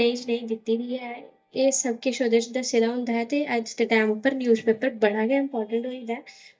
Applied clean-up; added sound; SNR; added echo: neural mask model DeepFilterNet 3.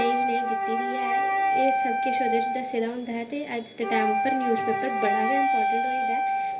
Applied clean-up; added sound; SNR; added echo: none; Wind instrument, woodwind instrument; -4 dB; reverberation time 0.3 s.